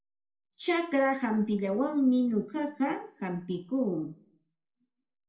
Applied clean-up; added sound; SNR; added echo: none; none; none; reverberation time 0.3 s.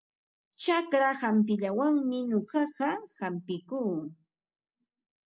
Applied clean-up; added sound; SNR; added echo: none; none; none; none.